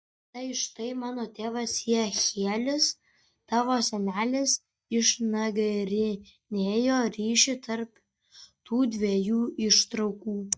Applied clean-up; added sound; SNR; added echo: neural mask model DeepFilterNet 3.